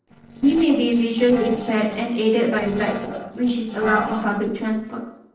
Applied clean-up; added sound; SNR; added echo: neural separator model SepFormer DNS4.